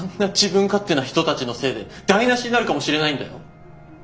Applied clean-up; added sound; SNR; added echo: none; none; none; none.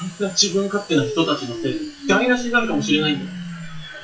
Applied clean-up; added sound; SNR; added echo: classical method WPE with log-MMSE.